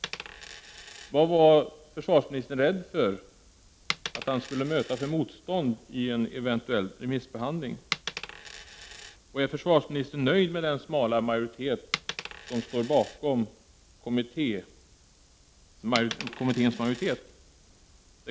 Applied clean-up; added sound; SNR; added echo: none; Coin (dropping); 14 dB; none.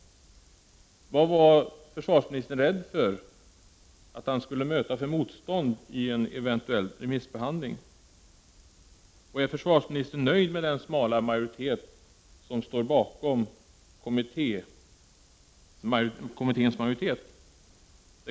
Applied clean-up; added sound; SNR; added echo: none; none; none; none.